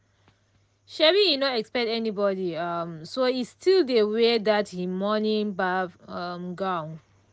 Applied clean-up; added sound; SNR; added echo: none; none; none; none.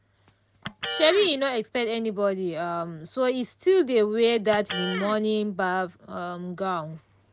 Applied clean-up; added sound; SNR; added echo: none; Electric guitar; 13 dB; none.